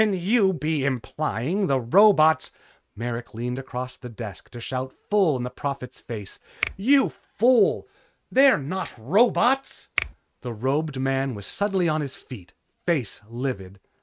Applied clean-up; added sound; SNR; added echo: neural mask model RNNoise.